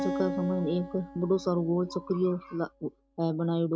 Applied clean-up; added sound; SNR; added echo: none; Acoustic guitar; 10 dB; none.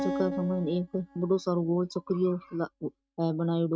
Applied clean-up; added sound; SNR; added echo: neural mask model RNNoise.